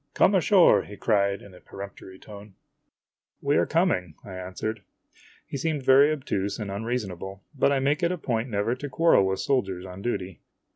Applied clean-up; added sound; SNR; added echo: none; none; none; none.